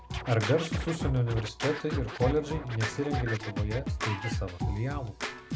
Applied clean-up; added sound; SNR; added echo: none; Scratching (performance technique); 3 dB; none.